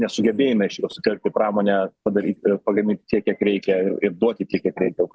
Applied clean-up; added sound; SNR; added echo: none; none; none; none.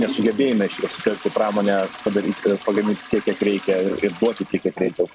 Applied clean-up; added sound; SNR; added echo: none; Trickle, dribble / Toilet flush / Hiss; 14 dB; none.